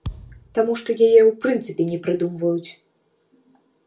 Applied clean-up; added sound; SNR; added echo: none; Thump, thud; 15 dB; reverberation time 0.2 s.